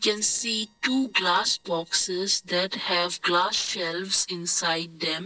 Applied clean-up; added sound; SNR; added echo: neural separator model SepFormer DNS4.